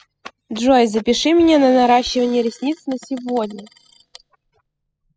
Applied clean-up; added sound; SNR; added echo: classical method spectral subtraction.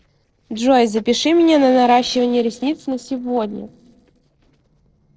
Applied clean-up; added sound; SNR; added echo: neural separator model SepFormer DNS4.